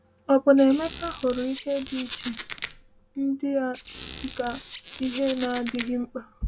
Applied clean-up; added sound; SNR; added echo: none; Squeak; 4 dB; none.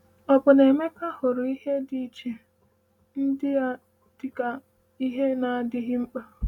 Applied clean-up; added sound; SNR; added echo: none; none; none; none.